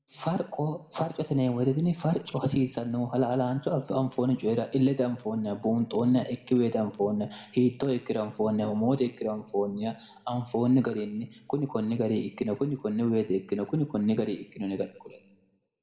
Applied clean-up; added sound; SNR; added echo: none; none; none; reverberation time 0.8 s.